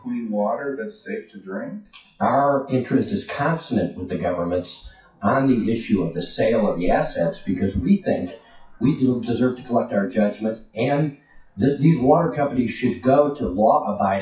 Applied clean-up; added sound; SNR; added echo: classical method WPE with log-MMSE.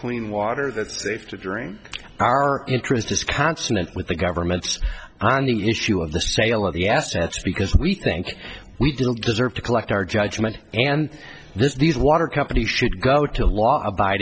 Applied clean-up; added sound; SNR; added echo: none; none; none; none.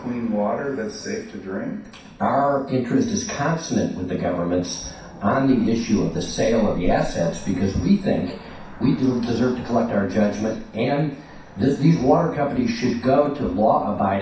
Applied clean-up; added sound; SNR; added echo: none; Cricket / Motor vehicle (road); 17 dB; reverberation time 0.6 s.